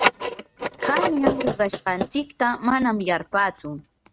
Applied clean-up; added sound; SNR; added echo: neural mask model RNNoise.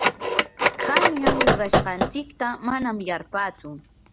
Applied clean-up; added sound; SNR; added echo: none; Knock + Telephone; -4 dB; none.